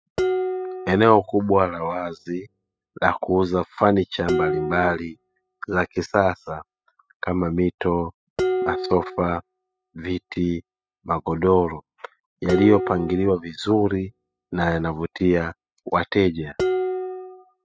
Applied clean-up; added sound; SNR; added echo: classical method spectral subtraction.